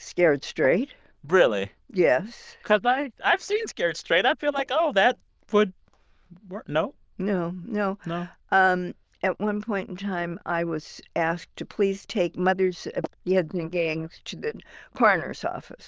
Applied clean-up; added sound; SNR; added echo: neural diffusion model UNIVERSE++.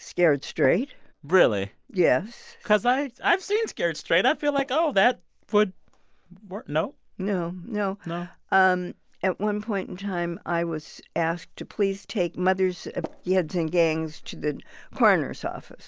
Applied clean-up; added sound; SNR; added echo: none; Tap; 12 dB; none.